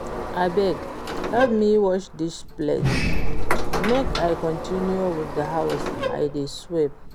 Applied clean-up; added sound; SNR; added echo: none; Sliding door; 0 dB; none.